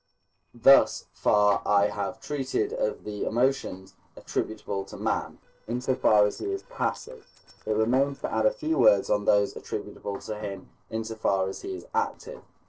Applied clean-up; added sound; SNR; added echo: neural separator model SepFormer DNS4.